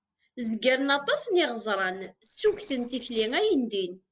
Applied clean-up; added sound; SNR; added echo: neural separator model SepFormer DNS4.